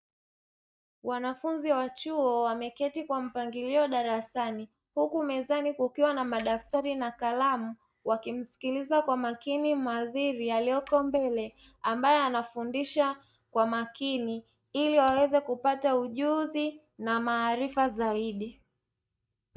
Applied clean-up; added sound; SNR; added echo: neural mask model DeepFilterNet 3.